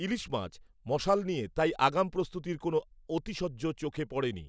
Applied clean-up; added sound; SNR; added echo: none; none; none; none.